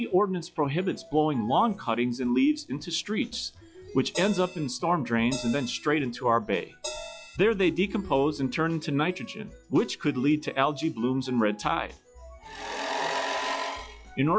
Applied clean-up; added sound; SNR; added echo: classical method log-MMSE.